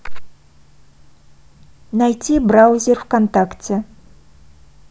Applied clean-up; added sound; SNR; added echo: none; none; none; none.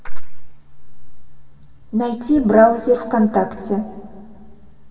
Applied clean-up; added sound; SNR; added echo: none; none; none; reverberation time 2.2 s.